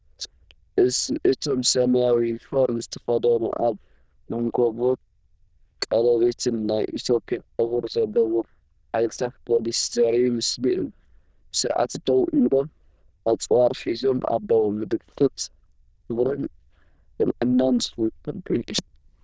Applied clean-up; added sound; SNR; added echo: neural diffusion model UNIVERSE++.